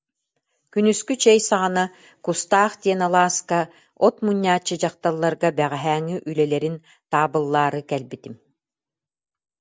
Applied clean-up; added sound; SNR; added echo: none; none; none; none.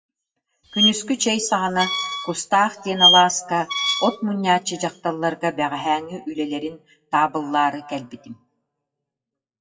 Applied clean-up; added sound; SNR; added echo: classical method WPE with log-MMSE.